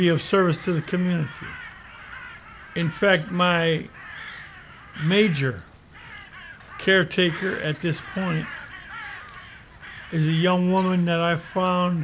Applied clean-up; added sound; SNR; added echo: none; Crow; 16 dB; none.